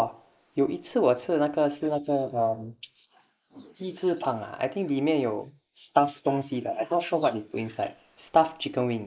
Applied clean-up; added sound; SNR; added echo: neural mask model Resemble Enhance denoiser.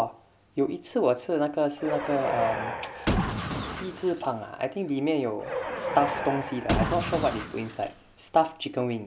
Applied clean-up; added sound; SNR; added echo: none; Car; 3 dB; none.